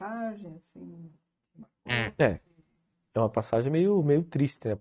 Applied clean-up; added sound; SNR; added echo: neural mask model RNNoise.